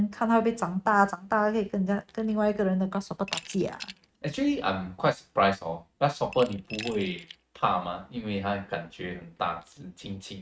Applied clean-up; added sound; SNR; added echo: neural mask model RNNoise.